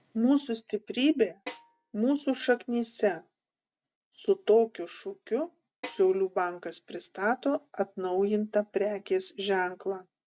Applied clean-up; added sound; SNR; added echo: none; Snare drum; 17 dB; none.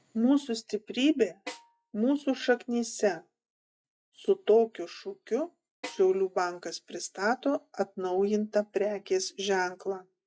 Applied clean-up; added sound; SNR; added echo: classical method log-MMSE.